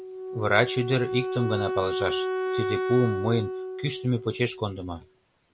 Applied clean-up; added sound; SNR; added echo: none; Wind instrument, woodwind instrument; 3 dB; none.